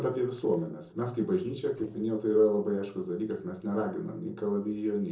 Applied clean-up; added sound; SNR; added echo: neural separator model SepFormer DNS4.